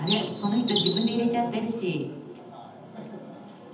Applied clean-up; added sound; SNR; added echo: none; Bird; -2 dB; reverberation time 0.8 s.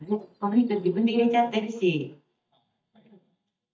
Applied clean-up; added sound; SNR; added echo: neural mask model DeepFilterNet 3.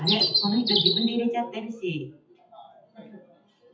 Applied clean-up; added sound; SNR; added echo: classical method WPE with log-MMSE.